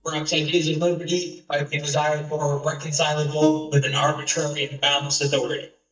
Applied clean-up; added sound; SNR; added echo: neural mask model DeepFilterNet 3.